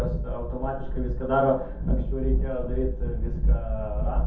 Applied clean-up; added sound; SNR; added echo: none; none; none; reverberation time 0.5 s.